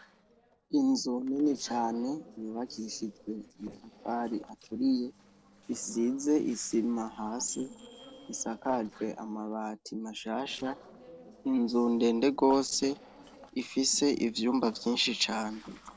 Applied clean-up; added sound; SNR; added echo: neural separator model SepFormer DNS4.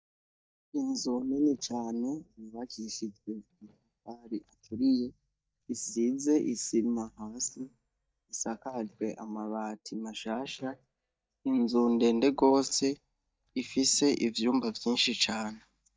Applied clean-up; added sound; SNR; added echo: neural mask model DeepFilterNet 3.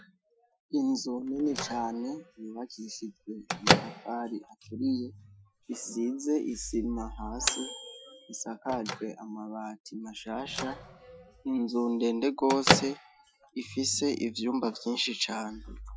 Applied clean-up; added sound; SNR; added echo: classical method Wiener filter.